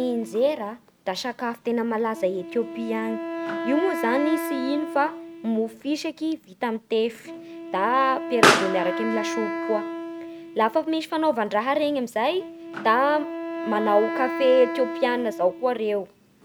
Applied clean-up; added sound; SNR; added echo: none; Wind instrument, woodwind instrument + Explosion; 6 dB; none.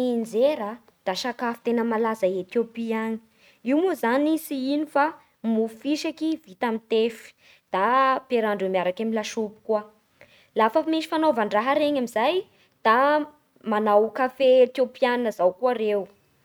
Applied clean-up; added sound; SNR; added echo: none; none; none; none.